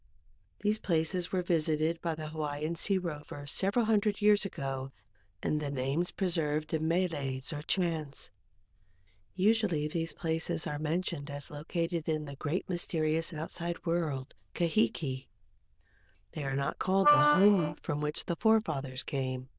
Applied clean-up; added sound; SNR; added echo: neural diffusion model UNIVERSE++.